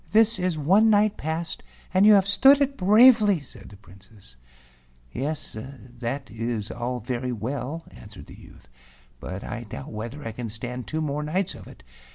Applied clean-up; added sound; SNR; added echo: none; none; none; none.